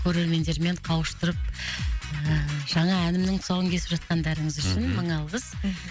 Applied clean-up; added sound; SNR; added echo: none; none; none; none.